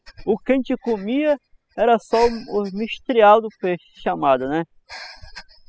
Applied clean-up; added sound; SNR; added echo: classical method spectral subtraction.